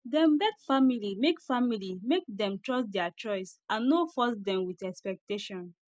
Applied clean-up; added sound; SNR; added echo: none; none; none; none.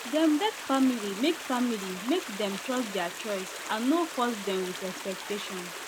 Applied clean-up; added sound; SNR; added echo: none; Stream; 9 dB; none.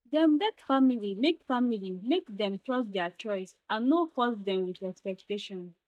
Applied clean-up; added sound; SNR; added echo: neural mask model DeepFilterNet 3.